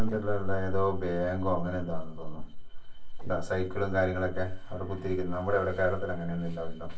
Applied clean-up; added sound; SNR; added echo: neural separator model SepFormer DNS4.